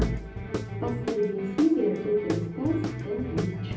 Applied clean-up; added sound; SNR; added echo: none; Guitar / Drum; 5 dB; reverberation time 0.6 s.